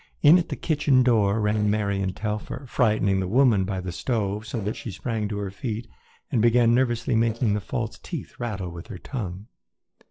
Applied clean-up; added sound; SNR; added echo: neural separator model SepFormer DNS4.